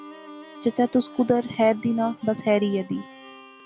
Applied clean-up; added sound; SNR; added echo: none; Bowed string instrument; 19 dB; none.